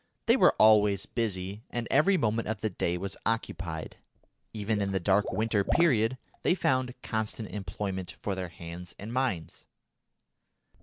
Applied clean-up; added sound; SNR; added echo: none; Water / Liquid; 11 dB; none.